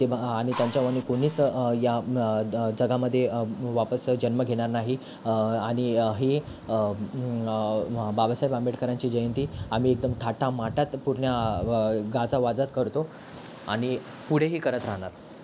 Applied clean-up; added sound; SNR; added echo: none; Drill; 13 dB; none.